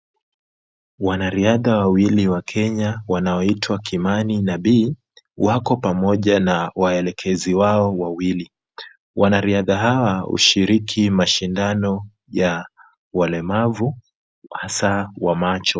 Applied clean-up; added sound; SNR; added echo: none; none; none; none.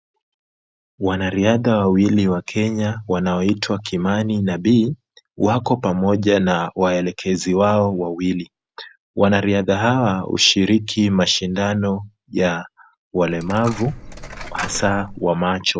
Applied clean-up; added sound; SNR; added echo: none; Coin (dropping); 13 dB; none.